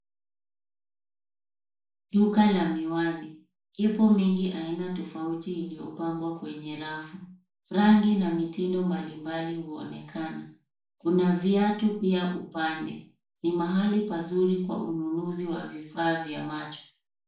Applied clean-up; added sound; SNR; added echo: none; none; none; reverberation time 0.4 s.